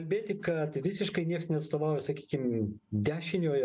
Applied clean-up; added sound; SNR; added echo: none; none; none; none.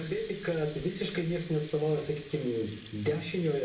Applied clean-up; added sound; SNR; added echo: none; Water tap, faucet; 14 dB; reverberation time 0.6 s.